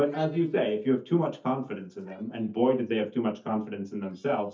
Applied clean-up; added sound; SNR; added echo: neural mask model DeepFilterNet 3.